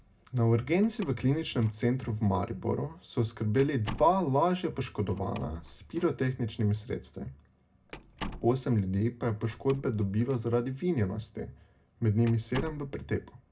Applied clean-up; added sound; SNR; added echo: none; Slam; 18 dB; reverberation time 0.2 s.